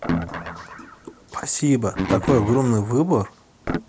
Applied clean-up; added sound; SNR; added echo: none; Guitar; 6 dB; none.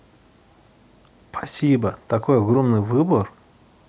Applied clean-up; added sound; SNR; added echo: none; none; none; none.